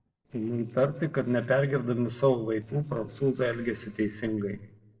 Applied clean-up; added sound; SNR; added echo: neural separator model SepFormer DNS4.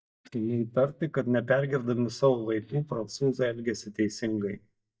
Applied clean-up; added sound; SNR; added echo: neural mask model DeepFilterNet 3.